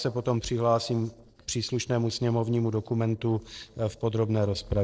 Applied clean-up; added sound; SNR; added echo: neural separator model SepFormer DNS4.